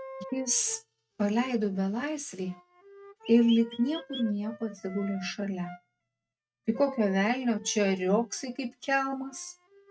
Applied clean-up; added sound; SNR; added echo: neural mask model RNNoise.